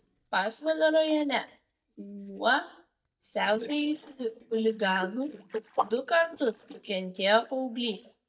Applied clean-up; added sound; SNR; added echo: neural mask model DeepFilterNet 3.